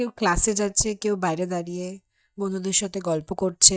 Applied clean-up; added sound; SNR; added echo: neural mask model DeepFilterNet 3.